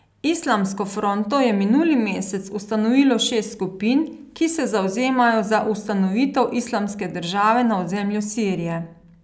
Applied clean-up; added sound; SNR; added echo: none; none; none; none.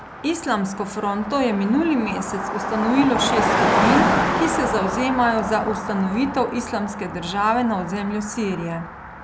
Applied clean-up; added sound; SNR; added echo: none; Car passing by; 2 dB; none.